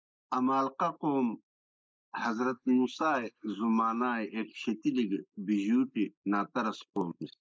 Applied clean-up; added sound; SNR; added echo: neural mask model Resemble Enhance denoiser.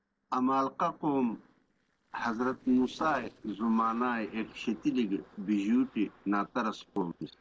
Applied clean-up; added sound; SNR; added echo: neural separator model SepFormer DNS4.